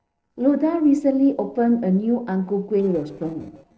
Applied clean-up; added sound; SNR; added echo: neural separator model SepFormer DNS4.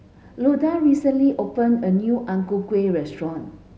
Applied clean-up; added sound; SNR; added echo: none; none; none; none.